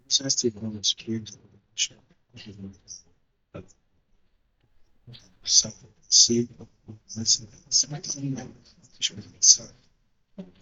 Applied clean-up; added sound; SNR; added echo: neural mask model DeepFilterNet 3.